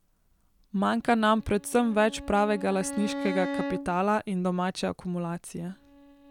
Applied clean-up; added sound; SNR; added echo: none; Bowed string instrument; 11 dB; none.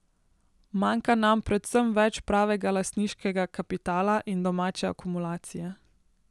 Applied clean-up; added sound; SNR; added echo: none; none; none; none.